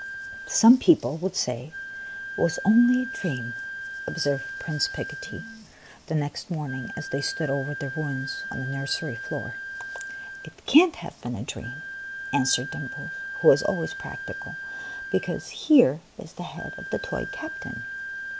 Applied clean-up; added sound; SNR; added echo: none; Wind instrument, woodwind instrument; 10 dB; none.